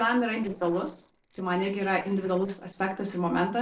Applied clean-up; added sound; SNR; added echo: neural separator model SepFormer DNS4.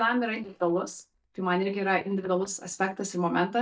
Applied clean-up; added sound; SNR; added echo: neural mask model DeepFilterNet 3.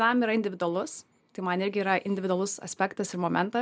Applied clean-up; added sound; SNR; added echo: none; none; none; none.